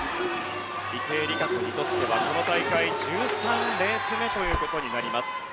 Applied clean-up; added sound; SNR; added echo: none; Slam / Engine; 16 dB; none.